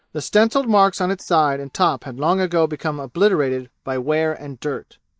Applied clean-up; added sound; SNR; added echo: neural mask model DeepFilterNet 3.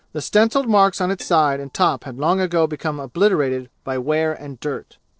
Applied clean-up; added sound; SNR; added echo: neural separator model SepFormer DNS4.